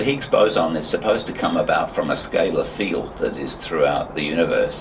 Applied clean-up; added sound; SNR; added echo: none; Shatter; 17 dB; reverberation time 0.2 s.